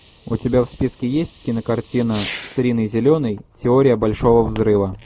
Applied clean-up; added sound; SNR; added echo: none; Fireworks; 18 dB; none.